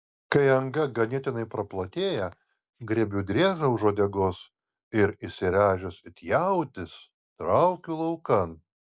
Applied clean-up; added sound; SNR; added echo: none; none; none; none.